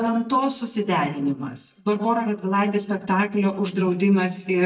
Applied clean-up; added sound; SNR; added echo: neural mask model DeepFilterNet 3.